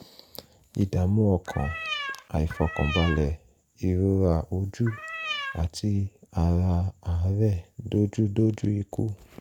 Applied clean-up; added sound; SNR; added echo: none; Cat; 8 dB; none.